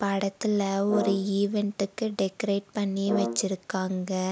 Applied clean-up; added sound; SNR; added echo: none; Brass instrument; 8 dB; none.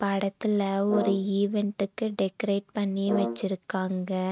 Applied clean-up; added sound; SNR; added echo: neural mask model RNNoise.